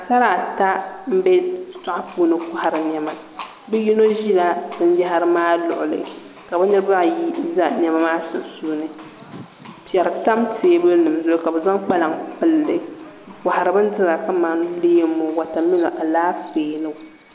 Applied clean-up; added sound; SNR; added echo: none; Livestock, farm animals, working animals; 19 dB; none.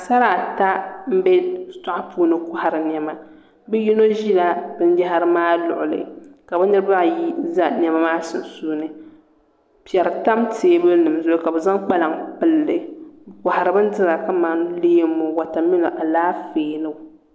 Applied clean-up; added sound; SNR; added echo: none; none; none; none.